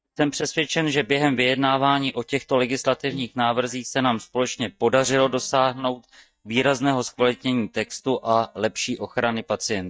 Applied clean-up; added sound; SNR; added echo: neural mask model DeepFilterNet 3.